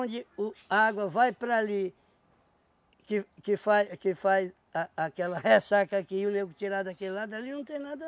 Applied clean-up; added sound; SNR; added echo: none; none; none; none.